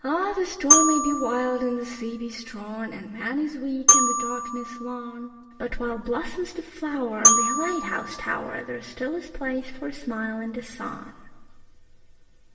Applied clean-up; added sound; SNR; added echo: none; Glockenspiel; -4 dB; reverberation time 1.3 s.